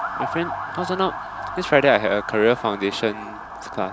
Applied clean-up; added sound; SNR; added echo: none; Motor vehicle (road) / Siren; 8 dB; none.